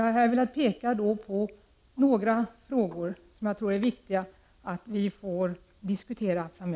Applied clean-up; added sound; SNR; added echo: none; none; none; none.